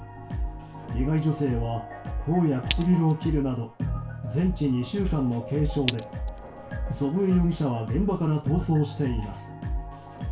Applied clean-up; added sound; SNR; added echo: none; Glass; 11 dB; reverberation time 0.3 s.